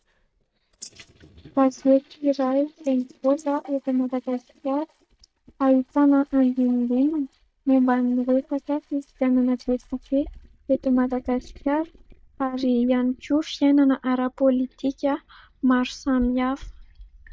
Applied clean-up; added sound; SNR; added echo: neural mask model DeepFilterNet 3.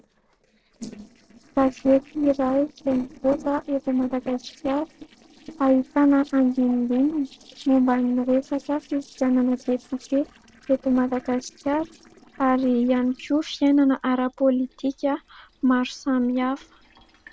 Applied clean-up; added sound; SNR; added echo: neural separator model SepFormer DNS4.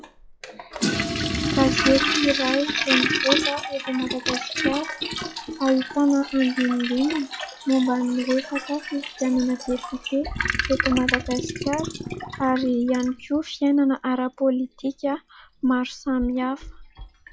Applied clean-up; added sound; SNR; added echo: classical method log-MMSE.